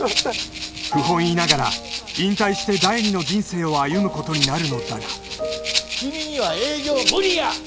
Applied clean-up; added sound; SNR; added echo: none; Rattle (instrument); 5 dB; none.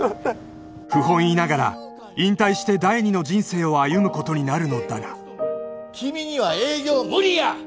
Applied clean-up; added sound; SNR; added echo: none; none; none; none.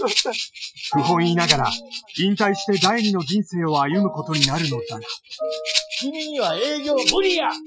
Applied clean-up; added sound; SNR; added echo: classical method Wiener filter.